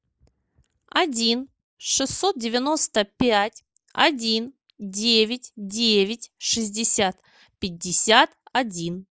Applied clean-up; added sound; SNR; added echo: neural mask model Resemble Enhance denoiser.